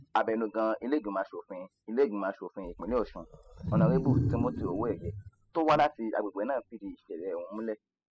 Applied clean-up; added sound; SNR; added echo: classical method spectral subtraction.